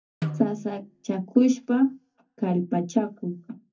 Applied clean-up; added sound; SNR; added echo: none; Snare drum; 12 dB; reverberation time 0.3 s.